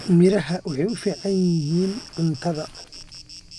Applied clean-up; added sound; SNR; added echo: none; Insect; 18 dB; none.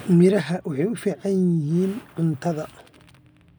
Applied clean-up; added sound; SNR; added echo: none; none; none; none.